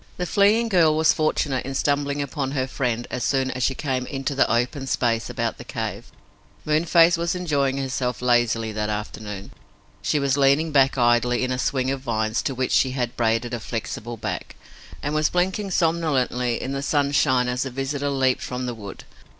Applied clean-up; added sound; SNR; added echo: none; none; none; none.